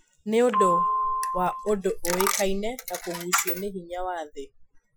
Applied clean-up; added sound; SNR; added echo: classical method Wiener filter.